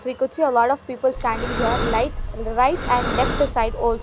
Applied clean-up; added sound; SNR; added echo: none; Breathing; 4 dB; none.